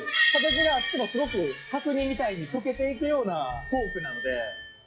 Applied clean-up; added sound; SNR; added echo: classical method log-MMSE.